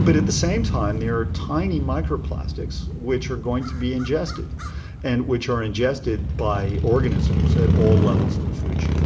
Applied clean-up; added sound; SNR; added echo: none; Motorcycle / Crow; -2 dB; reverberation time 1.3 s.